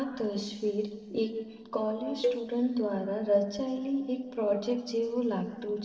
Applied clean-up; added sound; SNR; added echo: neural separator model SepFormer DNS4.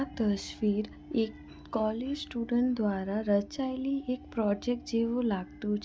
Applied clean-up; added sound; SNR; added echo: none; none; none; none.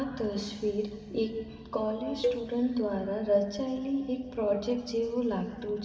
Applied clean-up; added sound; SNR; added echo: none; Cowbell; 6 dB; reverberation time 2.1 s.